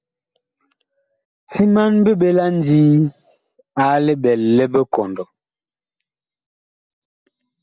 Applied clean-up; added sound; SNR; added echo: none; none; none; none.